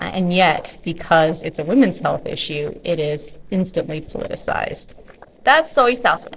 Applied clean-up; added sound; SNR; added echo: neural separator model SepFormer DNS4.